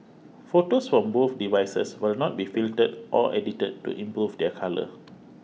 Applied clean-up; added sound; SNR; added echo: none; none; none; none.